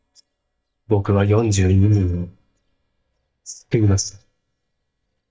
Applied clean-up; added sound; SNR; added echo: neural mask model DeepFilterNet 3.